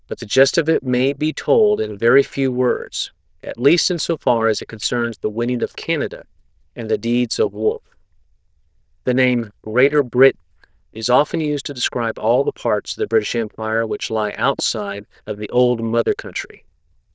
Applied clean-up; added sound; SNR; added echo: neural diffusion model UNIVERSE++.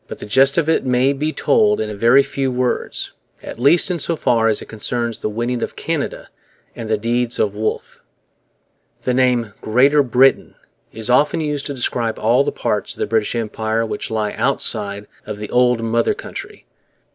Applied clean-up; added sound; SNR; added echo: none; none; none; none.